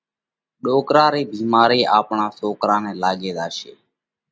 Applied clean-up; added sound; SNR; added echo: none; none; none; none.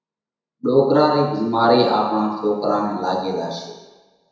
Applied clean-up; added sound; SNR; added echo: none; none; none; reverberation time 1.0 s.